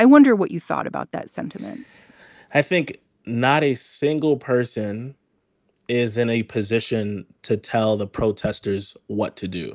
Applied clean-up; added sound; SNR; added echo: none; none; none; none.